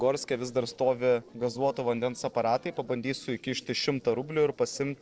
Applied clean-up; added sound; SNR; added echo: neural separator model SepFormer DNS4.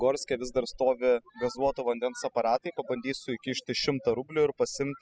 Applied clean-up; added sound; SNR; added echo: classical method spectral subtraction.